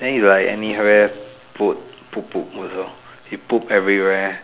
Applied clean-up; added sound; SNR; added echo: none; none; none; none.